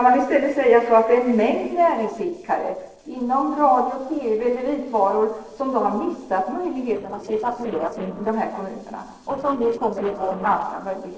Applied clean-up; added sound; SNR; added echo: neural separator model SepFormer DNS4.